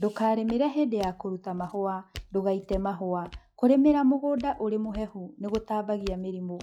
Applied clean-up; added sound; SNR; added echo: classical method log-MMSE.